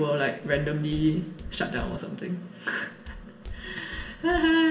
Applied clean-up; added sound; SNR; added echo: none; Walk, footsteps; 13 dB; reverberation time 1.3 s.